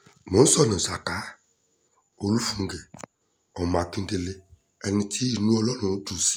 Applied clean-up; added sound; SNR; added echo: none; none; none; none.